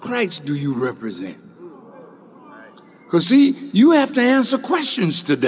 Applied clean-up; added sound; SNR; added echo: none; none; none; none.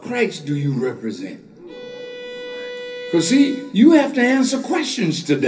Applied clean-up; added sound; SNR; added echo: none; Bowed string instrument; 14 dB; reverberation time 0.3 s.